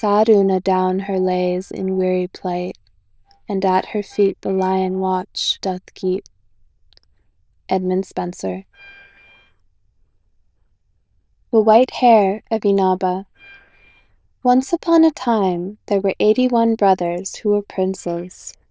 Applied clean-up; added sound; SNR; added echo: neural diffusion model UNIVERSE++.